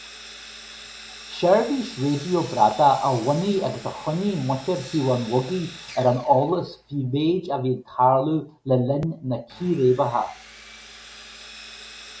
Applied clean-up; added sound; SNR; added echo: none; Sawing; 19 dB; none.